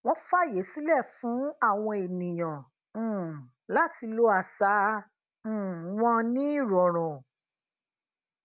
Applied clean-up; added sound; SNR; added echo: none; none; none; none.